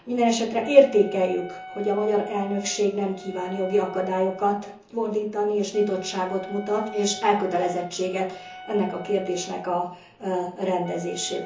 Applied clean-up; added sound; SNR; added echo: none; Wind instrument, woodwind instrument; 17 dB; reverberation time 0.8 s.